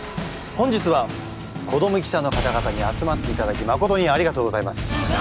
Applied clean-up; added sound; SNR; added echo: none; Electric guitar / Strum; 17 dB; none.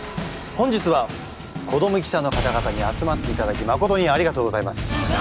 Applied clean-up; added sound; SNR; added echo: none; none; none; none.